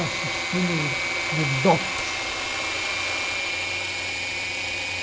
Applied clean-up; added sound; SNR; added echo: none; Engine / Mechanisms; -3 dB; none.